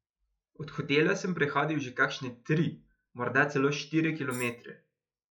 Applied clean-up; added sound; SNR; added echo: classical method log-MMSE.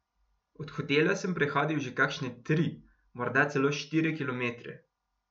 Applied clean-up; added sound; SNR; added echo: none; none; none; none.